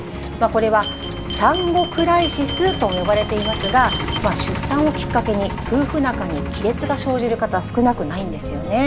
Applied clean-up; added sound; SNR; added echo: none; Glass + Truck; 7 dB; none.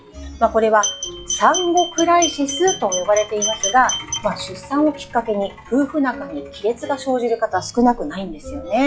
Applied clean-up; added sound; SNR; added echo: classical method log-MMSE.